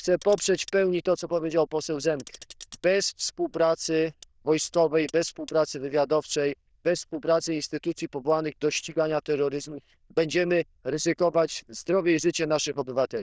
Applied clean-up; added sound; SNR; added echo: neural diffusion model UNIVERSE++.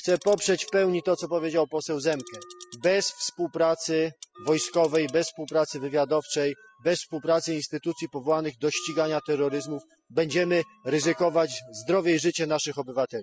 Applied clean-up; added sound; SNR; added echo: classical method spectral subtraction.